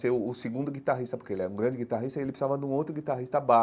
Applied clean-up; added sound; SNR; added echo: none; none; none; none.